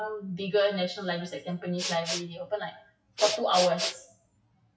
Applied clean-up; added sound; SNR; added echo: classical method WPE with log-MMSE.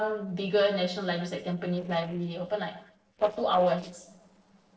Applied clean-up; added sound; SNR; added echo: neural separator model SepFormer DNS4.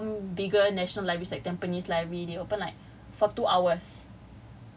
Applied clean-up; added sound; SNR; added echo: none; none; none; none.